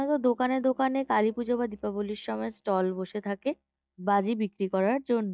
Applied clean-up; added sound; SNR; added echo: neural mask model DeepFilterNet 3.